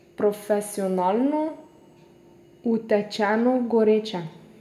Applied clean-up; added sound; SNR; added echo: none; none; none; reverberation time 1.0 s.